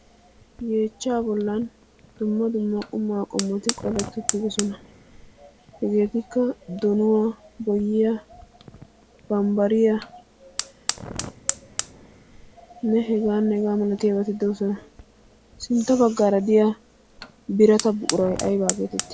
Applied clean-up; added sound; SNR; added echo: none; Fire; 13 dB; none.